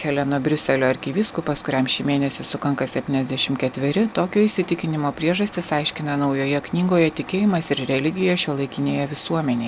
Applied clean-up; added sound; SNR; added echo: none; Truck; 19 dB; none.